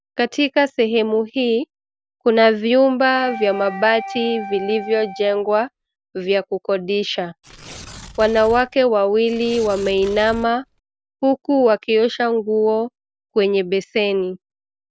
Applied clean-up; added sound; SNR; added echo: none; Tearing + Wind instrument, woodwind instrument; 15 dB; none.